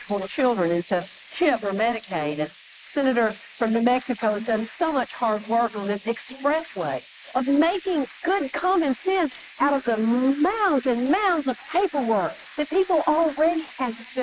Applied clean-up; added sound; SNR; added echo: neural mask model Resemble Enhance denoiser.